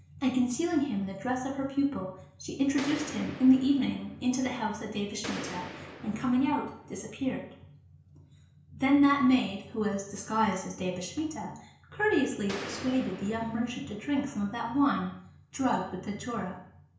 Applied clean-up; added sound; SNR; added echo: none; Gunshot, gunfire; 13 dB; reverberation time 0.5 s.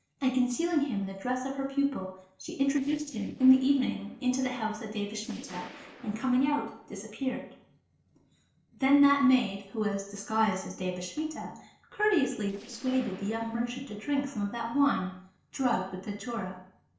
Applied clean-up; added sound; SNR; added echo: neural separator model SepFormer DNS4.